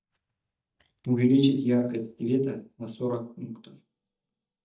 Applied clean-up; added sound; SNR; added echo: neural mask model DeepFilterNet 3.